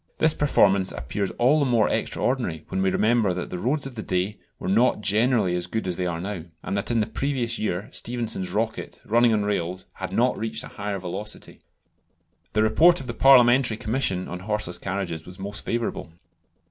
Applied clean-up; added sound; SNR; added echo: none; none; none; none.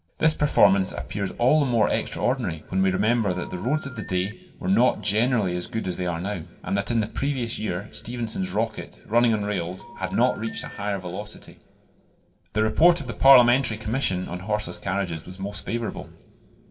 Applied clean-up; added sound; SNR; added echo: none; Telephone; 18 dB; reverberation time 2.1 s.